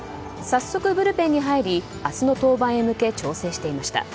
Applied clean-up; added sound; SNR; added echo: none; none; none; none.